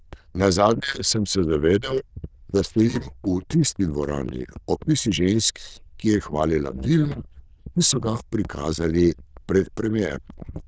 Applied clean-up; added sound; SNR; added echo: neural diffusion model UNIVERSE++.